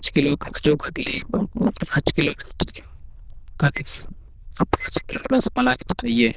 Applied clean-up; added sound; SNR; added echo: neural diffusion model UNIVERSE++.